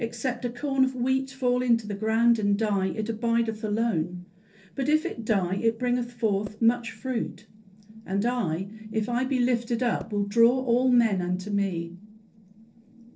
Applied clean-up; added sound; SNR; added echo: neural separator model SepFormer DNS4.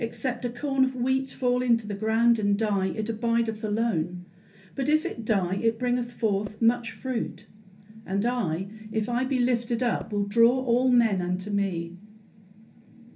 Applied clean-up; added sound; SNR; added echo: none; Percussion; 19 dB; reverberation time 0.3 s.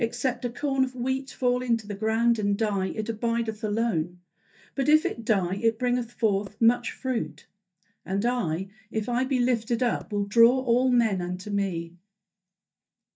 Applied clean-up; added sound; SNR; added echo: neural mask model DeepFilterNet 3.